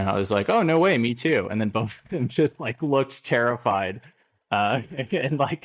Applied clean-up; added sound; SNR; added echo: neural mask model DeepFilterNet 3.